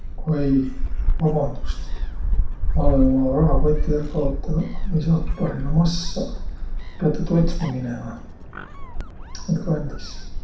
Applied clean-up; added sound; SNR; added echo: none; Gull, seagull; -1 dB; reverberation time 0.6 s.